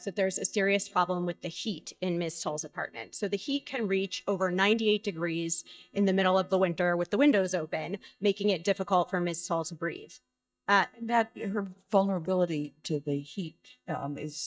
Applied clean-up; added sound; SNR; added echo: neural mask model DeepFilterNet 3.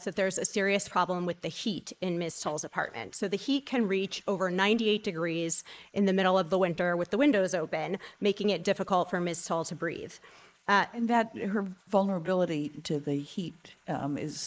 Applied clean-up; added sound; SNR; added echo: neural mask model Resemble Enhance denoiser.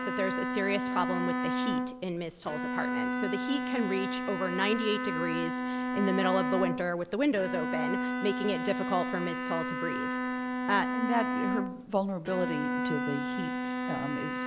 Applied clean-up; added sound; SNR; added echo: none; Bowed string instrument; 0 dB; none.